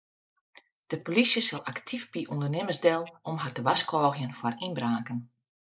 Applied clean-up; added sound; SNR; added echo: neural mask model Resemble Enhance denoiser.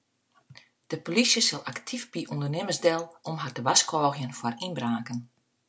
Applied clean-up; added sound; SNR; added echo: none; none; none; none.